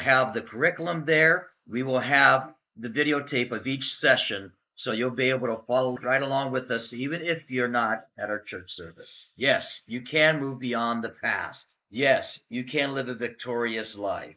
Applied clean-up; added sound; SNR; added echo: neural mask model Resemble Enhance denoiser.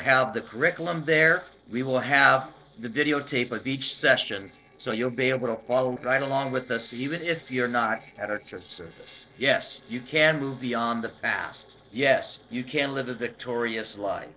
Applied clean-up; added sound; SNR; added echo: neural separator model SepFormer DNS4.